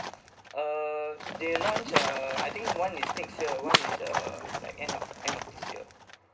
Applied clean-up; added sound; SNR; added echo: none; Livestock, farm animals, working animals; -2 dB; reverberation time 0.2 s.